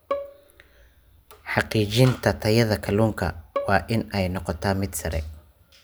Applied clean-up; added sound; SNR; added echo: none; Bowed string instrument; 12 dB; none.